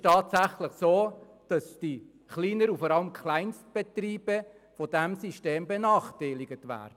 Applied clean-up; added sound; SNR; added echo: none; none; none; none.